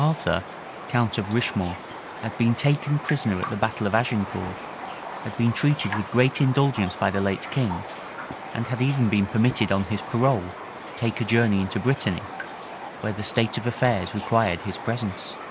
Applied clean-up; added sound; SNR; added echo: none; Raindrop; 11 dB; none.